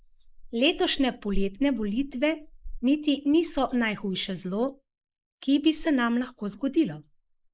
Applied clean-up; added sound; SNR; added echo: neural mask model Resemble Enhance denoiser.